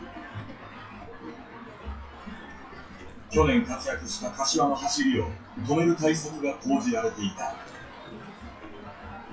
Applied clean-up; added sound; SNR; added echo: classical method WPE with log-MMSE.